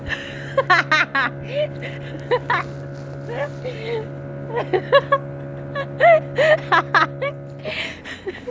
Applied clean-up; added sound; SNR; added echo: none; Bowed string instrument; 11 dB; none.